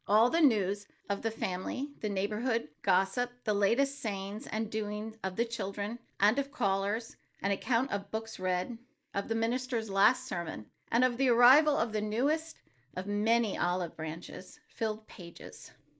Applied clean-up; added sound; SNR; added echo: neural mask model Resemble Enhance denoiser.